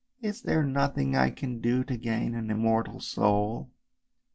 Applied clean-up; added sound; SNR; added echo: none; none; none; none.